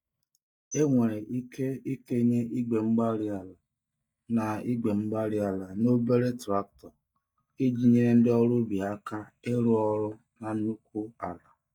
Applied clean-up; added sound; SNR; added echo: neural mask model DeepFilterNet 3.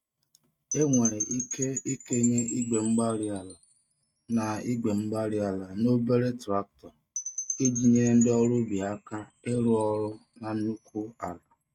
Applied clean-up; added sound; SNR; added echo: neural mask model RNNoise.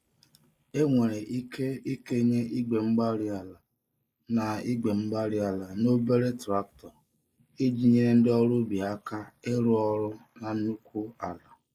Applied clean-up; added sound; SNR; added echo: neural mask model Resemble Enhance denoiser.